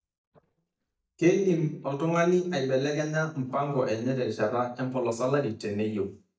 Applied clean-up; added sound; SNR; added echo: neural mask model DeepFilterNet 3.